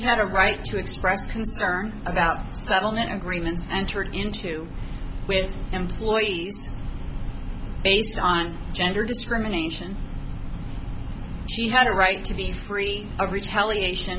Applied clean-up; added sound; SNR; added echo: none; none; none; none.